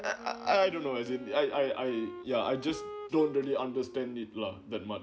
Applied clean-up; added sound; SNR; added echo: none; Wind instrument, woodwind instrument; 15 dB; none.